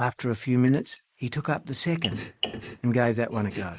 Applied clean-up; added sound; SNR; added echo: neural mask model Resemble Enhance denoiser.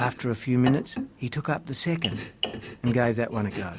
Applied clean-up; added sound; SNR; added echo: none; Domestic sounds, home sounds; 10 dB; none.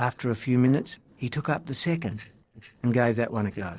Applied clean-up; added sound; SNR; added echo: neural separator model SepFormer DNS4.